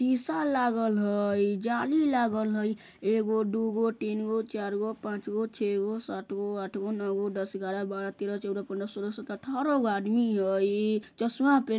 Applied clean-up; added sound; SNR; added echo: none; none; none; none.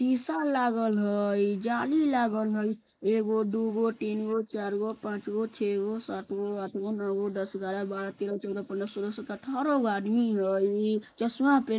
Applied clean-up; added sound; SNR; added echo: neural mask model Resemble Enhance denoiser.